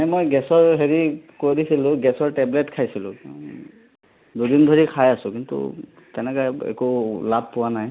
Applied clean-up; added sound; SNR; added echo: none; none; none; none.